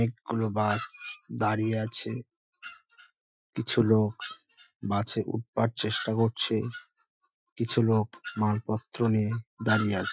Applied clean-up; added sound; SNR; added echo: classical method Wiener filter.